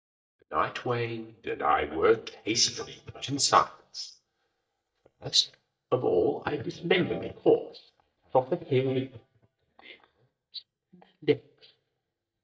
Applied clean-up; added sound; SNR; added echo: neural mask model DeepFilterNet 3.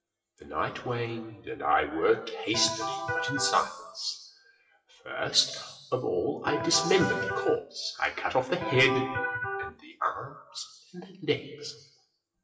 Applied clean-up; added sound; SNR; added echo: classical method WPE with log-MMSE.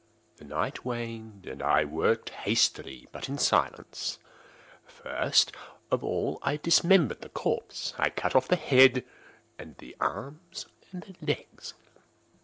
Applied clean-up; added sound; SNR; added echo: none; none; none; none.